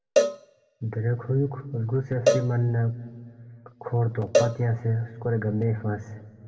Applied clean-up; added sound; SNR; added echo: none; Cowbell; 3 dB; reverberation time 1.4 s.